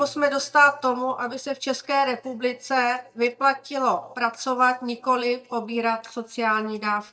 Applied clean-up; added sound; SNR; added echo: neural mask model DeepFilterNet 3.